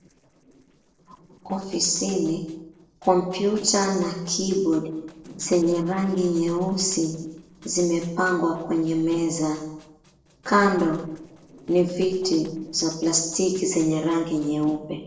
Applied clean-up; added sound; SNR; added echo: neural separator model SepFormer DNS4.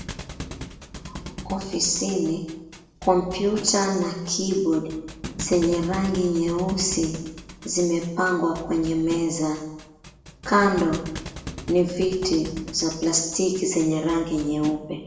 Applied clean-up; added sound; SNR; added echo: none; Thump, thud; 14 dB; reverberation time 0.8 s.